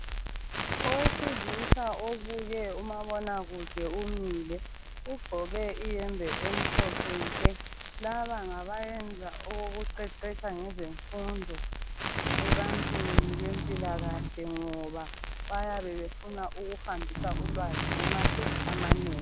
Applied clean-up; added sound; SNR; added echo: none; Crackle + Engine / Truck / Car; -4 dB; none.